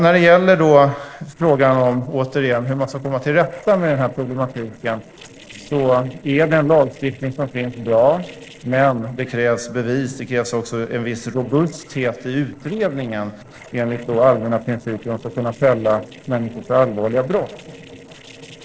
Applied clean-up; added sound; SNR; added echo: neural separator model SepFormer DNS4.